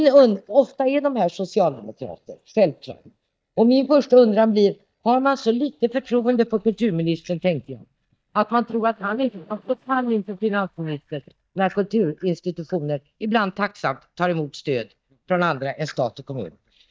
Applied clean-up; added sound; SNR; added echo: neural mask model DeepFilterNet 3.